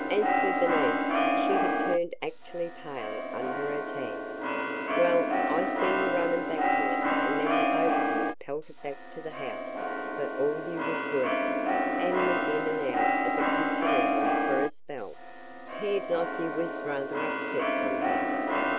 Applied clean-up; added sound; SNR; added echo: none; Keyboard (musical); -4 dB; none.